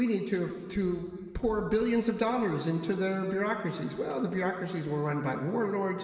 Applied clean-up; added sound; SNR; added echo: none; none; none; reverberation time 2.1 s.